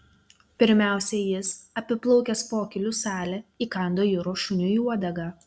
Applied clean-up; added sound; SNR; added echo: none; none; none; none.